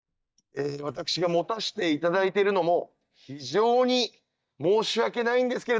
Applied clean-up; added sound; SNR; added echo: neural mask model DeepFilterNet 3.